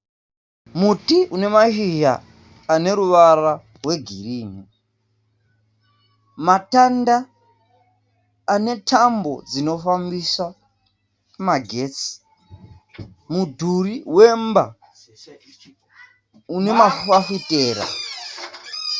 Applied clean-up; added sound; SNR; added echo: none; none; none; none.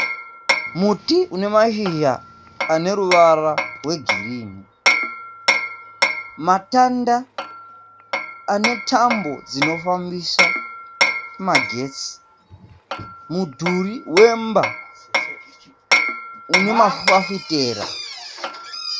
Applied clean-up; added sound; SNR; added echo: none; Hammer; 4 dB; none.